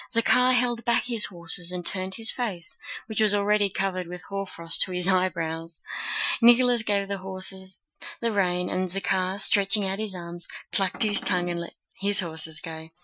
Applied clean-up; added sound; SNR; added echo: classical method Wiener filter.